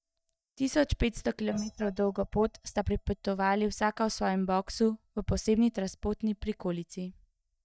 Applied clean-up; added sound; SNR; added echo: neural mask model DeepFilterNet 3.